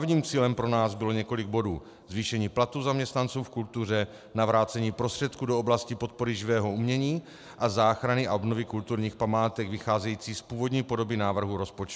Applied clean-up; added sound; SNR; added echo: none; none; none; none.